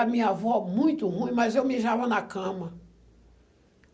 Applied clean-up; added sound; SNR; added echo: none; none; none; none.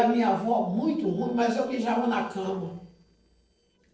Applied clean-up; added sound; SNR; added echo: neural separator model SepFormer DNS4.